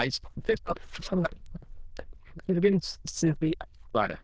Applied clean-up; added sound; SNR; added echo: neural diffusion model UNIVERSE++.